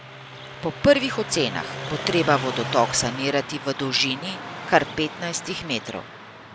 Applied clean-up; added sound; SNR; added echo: none; Car passing by; 9 dB; none.